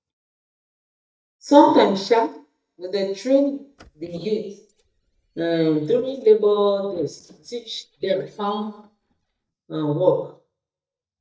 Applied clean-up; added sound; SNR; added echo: neural mask model DeepFilterNet 3.